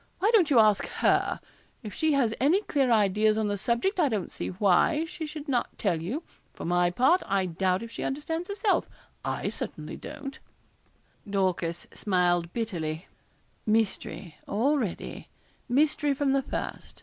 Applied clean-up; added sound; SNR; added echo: none; none; none; none.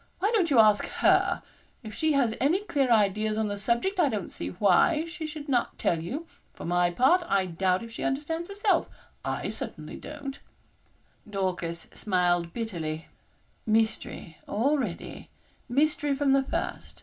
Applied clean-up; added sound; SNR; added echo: none; none; none; reverberation time 0.2 s.